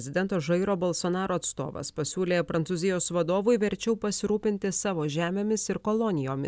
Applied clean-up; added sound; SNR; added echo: none; none; none; none.